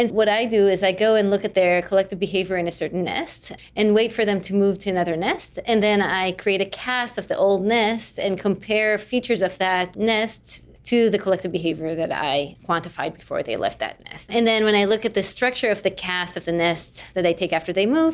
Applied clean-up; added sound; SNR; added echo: none; none; none; none.